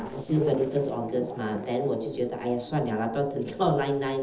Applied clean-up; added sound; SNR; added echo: neural separator model SepFormer DNS4.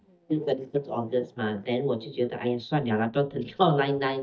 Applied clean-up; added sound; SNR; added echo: neural mask model DeepFilterNet 3.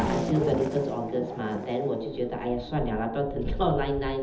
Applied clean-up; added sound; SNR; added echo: none; Race car, auto racing / Accelerating, revving, vroom; 6 dB; reverberation time 1.2 s.